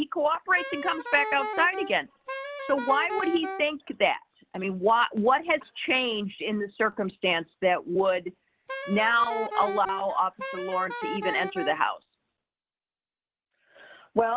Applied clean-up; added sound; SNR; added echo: none; Wind instrument, woodwind instrument; 8 dB; none.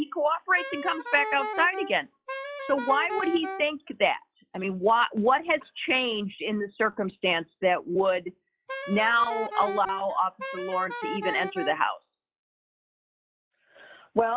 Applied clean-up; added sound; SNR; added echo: classical method log-MMSE.